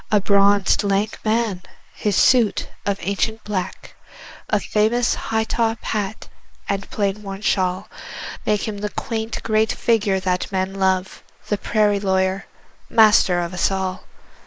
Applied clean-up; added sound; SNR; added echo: neural mask model Resemble Enhance denoiser.